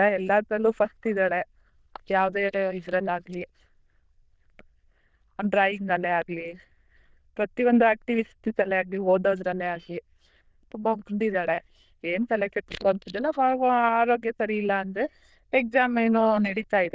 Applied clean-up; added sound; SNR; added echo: neural diffusion model UNIVERSE++.